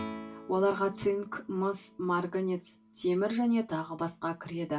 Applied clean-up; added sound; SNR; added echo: none; Guitar; 17 dB; reverberation time 0.2 s.